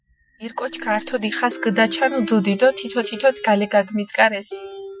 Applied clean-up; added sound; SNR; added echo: classical method Wiener filter.